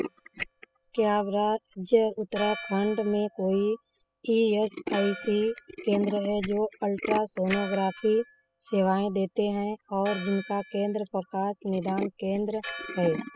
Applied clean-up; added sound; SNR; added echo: classical method spectral subtraction.